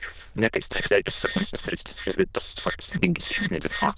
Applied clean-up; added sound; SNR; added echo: neural diffusion model UNIVERSE++.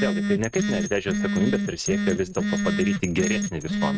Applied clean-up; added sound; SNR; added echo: neural mask model RNNoise.